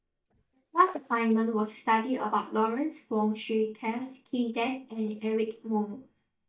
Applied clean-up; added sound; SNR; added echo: neural mask model DeepFilterNet 3.